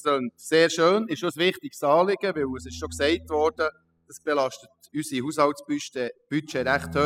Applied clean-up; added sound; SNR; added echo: classical method spectral subtraction.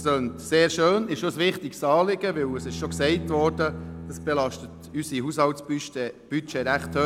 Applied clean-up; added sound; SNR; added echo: none; Bowed string instrument; 13 dB; none.